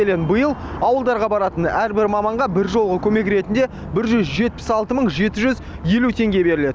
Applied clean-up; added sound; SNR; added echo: none; none; none; none.